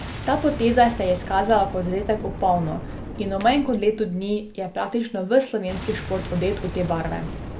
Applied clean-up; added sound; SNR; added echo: none; Boom; 10 dB; none.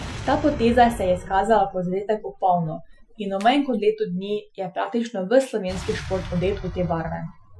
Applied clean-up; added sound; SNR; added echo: classical method Wiener filter.